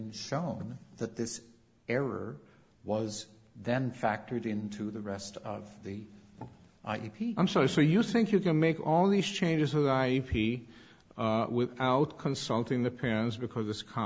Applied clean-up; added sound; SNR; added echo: none; none; none; none.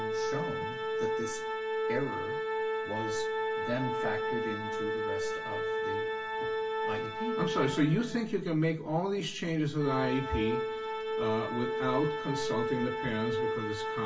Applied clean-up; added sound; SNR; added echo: none; Organ; -1 dB; reverberation time 0.2 s.